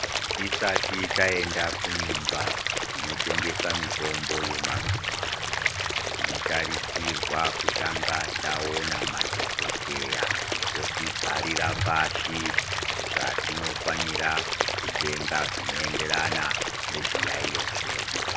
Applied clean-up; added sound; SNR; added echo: none; Stream / Liquid; -4 dB; none.